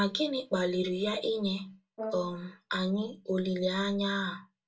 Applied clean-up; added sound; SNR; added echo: none; Brass instrument; 14 dB; reverberation time 0.2 s.